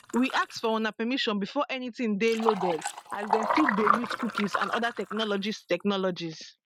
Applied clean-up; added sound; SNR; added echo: neural mask model RNNoise.